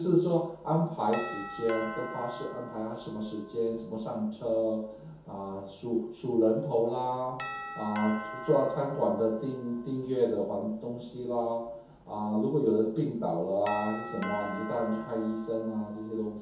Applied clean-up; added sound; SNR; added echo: none; Doorbell; 14 dB; reverberation time 0.6 s.